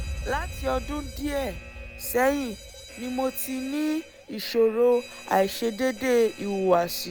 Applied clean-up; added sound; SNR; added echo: none; Alarm; 12 dB; none.